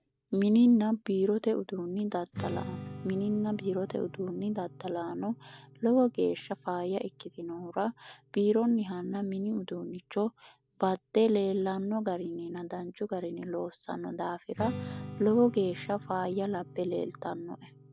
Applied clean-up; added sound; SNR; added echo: none; Strum; 16 dB; none.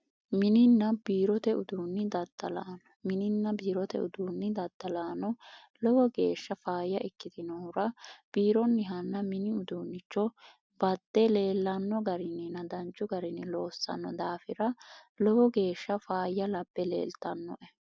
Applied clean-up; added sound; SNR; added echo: none; none; none; none.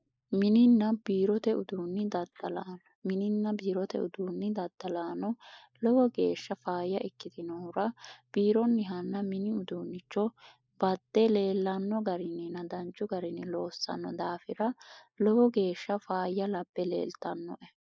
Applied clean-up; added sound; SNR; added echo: neural mask model Resemble Enhance denoiser.